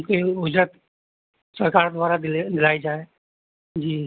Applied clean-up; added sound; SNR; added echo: none; none; none; none.